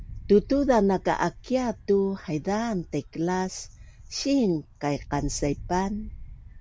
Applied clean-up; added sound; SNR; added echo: none; Wind; 15 dB; none.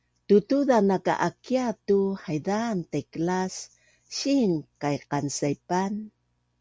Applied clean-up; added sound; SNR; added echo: none; none; none; none.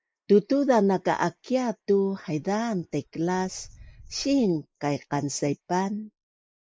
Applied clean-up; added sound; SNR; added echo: neural mask model Resemble Enhance denoiser.